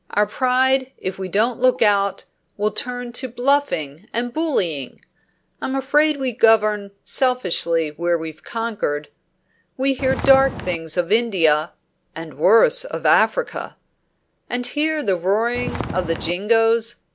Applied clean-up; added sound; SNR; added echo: none; Walk, footsteps; 7 dB; none.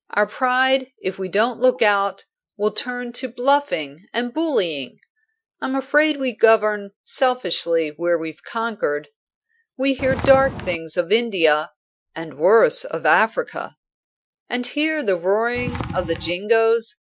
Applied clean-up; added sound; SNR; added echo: classical method Wiener filter.